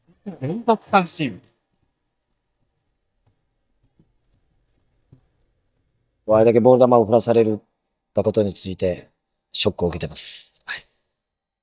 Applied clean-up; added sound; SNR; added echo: neural mask model DeepFilterNet 3.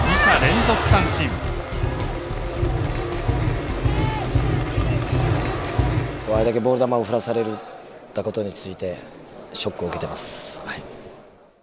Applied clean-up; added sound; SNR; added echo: none; none; none; none.